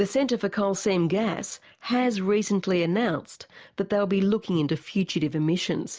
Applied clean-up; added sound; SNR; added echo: none; none; none; none.